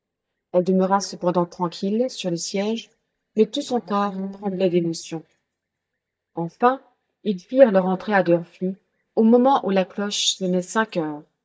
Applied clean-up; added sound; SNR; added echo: neural mask model DeepFilterNet 3.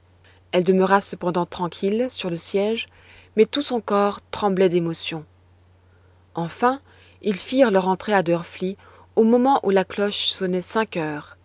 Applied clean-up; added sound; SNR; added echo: none; none; none; none.